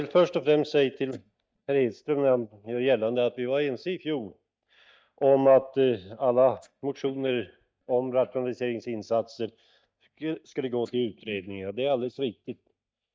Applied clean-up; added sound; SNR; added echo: neural mask model DeepFilterNet 3.